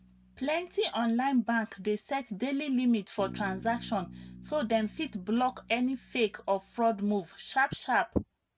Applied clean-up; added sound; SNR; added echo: none; Bass guitar; 20 dB; none.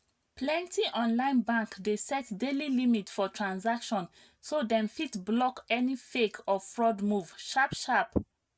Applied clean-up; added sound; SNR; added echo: none; none; none; none.